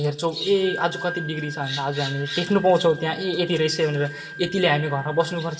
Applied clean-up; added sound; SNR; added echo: none; Wind instrument, woodwind instrument; 14 dB; reverberation time 2.4 s.